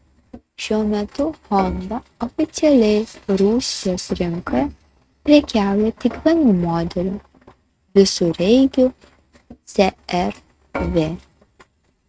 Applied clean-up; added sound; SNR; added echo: neural mask model RNNoise.